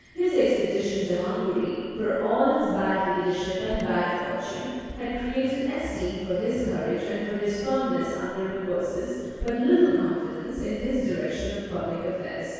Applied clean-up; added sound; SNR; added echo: none; Bird vocalization, bird call, bird song; 19 dB; reverberation time 2.0 s.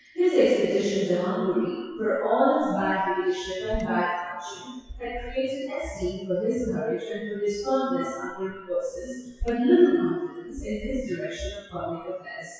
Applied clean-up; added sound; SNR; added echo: classical method WPE with log-MMSE.